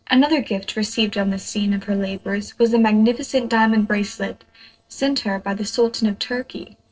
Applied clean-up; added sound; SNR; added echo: neural separator model SepFormer DNS4.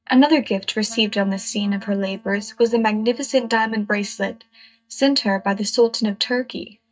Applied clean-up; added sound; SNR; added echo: neural mask model DeepFilterNet 3.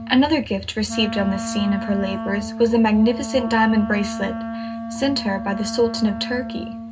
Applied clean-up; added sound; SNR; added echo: none; Wind instrument, woodwind instrument; 8 dB; reverberation time 0.2 s.